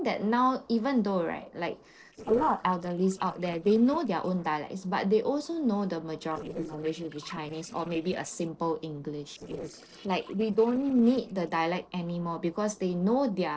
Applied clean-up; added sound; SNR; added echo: neural separator model SepFormer DNS4.